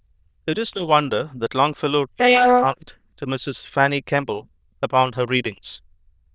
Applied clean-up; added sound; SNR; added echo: neural diffusion model UNIVERSE++.